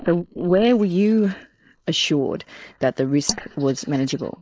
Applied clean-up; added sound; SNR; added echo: neural mask model Resemble Enhance denoiser.